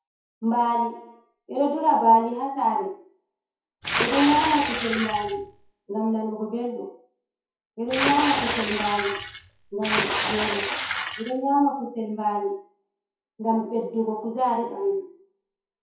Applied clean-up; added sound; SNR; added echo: classical method WPE with log-MMSE.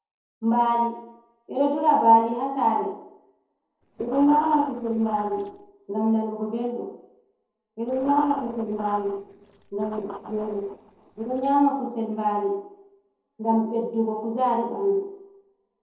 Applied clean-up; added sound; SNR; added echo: neural separator model SepFormer DNS4.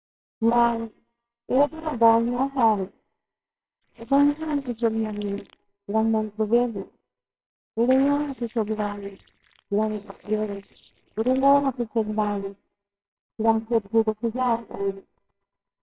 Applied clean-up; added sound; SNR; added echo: neural separator model SepFormer WHAMR!.